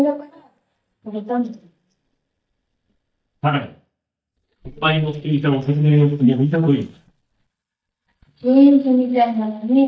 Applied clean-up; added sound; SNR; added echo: neural mask model DeepFilterNet 3.